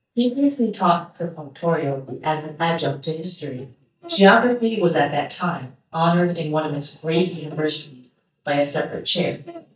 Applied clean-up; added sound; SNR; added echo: neural mask model DeepFilterNet 3.